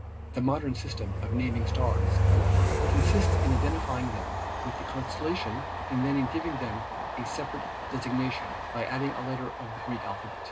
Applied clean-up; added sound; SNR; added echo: none; Train; -4 dB; reverberation time 0.2 s.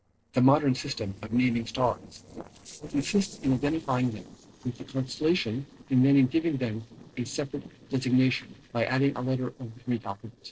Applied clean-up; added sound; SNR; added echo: neural separator model SepFormer DNS4.